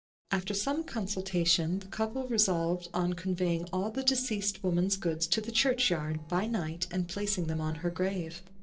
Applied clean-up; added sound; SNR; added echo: neural separator model SepFormer DNS4.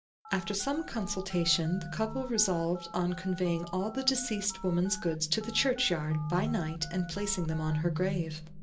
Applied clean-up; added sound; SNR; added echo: none; Telephone; 18 dB; reverberation time 0.2 s.